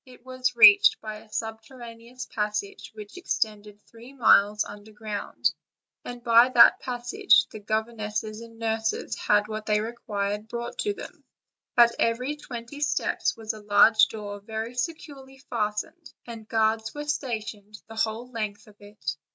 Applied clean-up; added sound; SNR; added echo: none; none; none; none.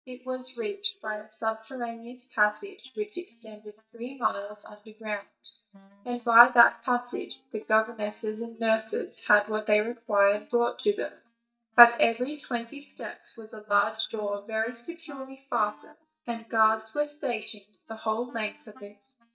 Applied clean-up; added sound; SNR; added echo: neural mask model DeepFilterNet 3.